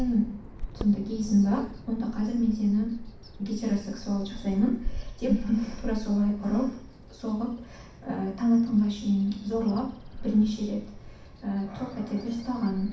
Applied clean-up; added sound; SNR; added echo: none; Bird vocalization, bird call, bird song; 12 dB; reverberation time 0.6 s.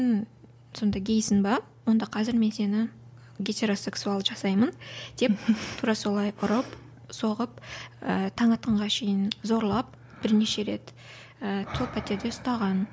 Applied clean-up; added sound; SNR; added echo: none; none; none; none.